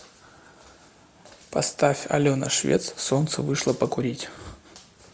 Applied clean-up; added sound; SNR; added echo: none; none; none; none.